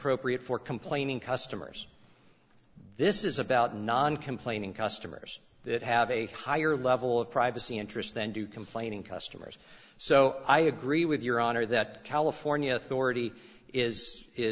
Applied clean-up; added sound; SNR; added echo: none; none; none; none.